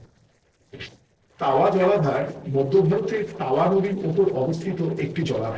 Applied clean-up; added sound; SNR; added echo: neural separator model SepFormer DNS4.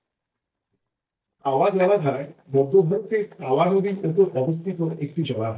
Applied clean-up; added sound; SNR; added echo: neural mask model DeepFilterNet 3.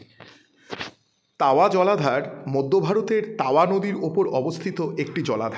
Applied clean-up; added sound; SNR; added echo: none; none; none; none.